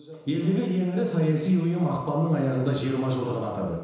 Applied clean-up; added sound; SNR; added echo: none; none; none; reverberation time 1.0 s.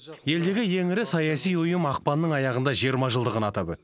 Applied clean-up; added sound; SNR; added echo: none; none; none; none.